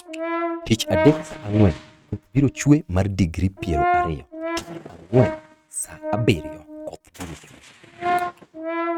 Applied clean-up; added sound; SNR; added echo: neural mask model RNNoise.